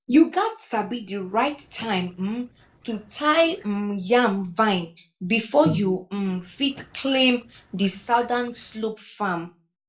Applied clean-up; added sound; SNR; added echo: neural separator model SepFormer DNS4.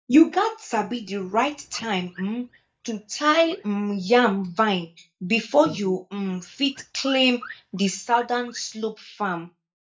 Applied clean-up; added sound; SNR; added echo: neural mask model DeepFilterNet 3.